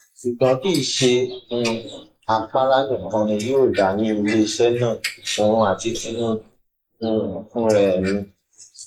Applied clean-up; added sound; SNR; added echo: neural mask model Resemble Enhance denoiser.